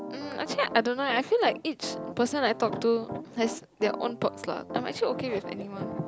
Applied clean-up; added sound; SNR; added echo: none; Piano; 11 dB; none.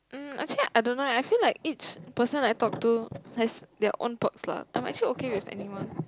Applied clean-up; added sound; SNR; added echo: none; none; none; none.